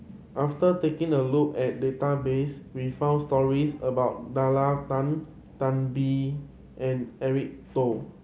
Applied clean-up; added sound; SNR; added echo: none; none; none; none.